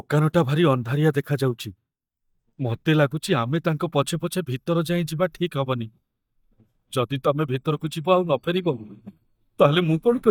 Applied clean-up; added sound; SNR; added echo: neural mask model DeepFilterNet 3.